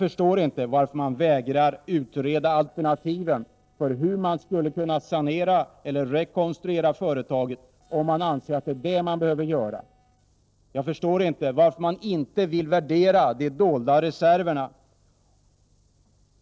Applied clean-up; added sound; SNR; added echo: neural separator model SepFormer DNS4.